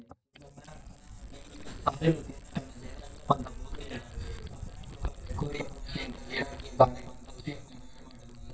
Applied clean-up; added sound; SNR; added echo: neural mask model DeepFilterNet 3.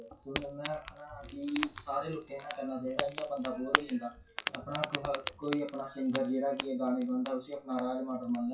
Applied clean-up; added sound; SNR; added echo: classical method WPE with log-MMSE.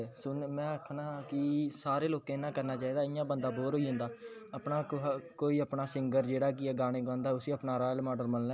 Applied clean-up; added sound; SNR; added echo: none; none; none; none.